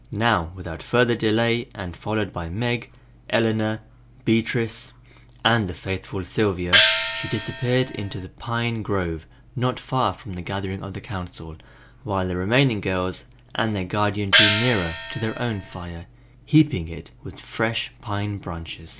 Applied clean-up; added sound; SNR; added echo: none; Gong; -3 dB; none.